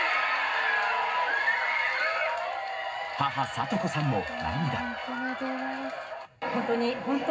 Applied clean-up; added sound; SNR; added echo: none; none; none; reverberation time 0.4 s.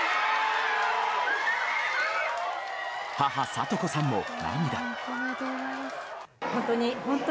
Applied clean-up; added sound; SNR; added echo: none; none; none; none.